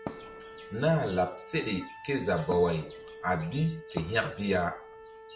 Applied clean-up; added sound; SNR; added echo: none; Wind instrument, woodwind instrument + Fireworks; 14 dB; none.